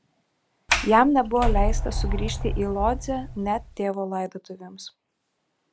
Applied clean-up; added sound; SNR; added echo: none; Sliding door; 0 dB; none.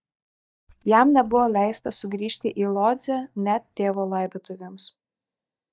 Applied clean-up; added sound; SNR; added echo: neural mask model DeepFilterNet 3.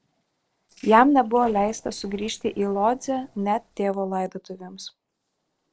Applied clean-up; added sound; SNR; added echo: neural separator model SepFormer DNS4.